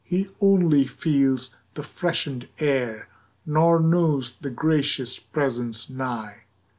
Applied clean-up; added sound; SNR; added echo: none; none; none; none.